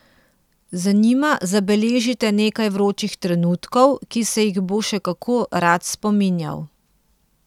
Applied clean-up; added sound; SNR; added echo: none; none; none; none.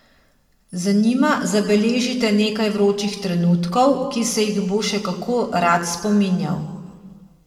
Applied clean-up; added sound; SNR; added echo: none; none; none; reverberation time 1.3 s.